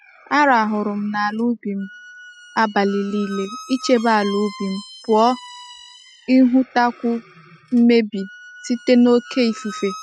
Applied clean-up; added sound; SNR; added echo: classical method spectral subtraction.